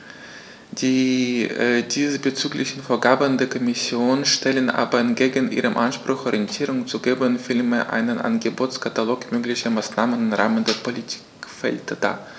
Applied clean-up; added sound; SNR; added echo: none; none; none; none.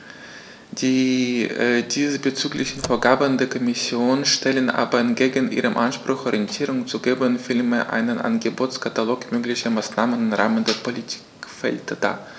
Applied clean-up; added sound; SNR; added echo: none; Car; 12 dB; none.